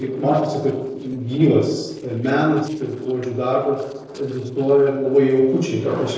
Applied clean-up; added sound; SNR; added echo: neural separator model SepFormer DNS4.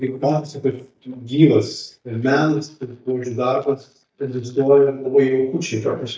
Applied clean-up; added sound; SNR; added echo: neural mask model DeepFilterNet 3.